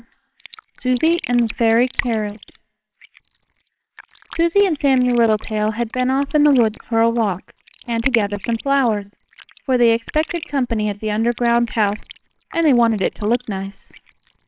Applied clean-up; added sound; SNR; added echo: neural separator model SepFormer WHAMR!.